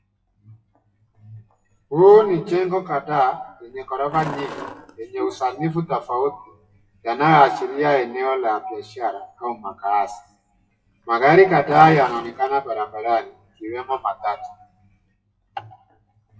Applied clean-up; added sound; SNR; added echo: classical method WPE with log-MMSE.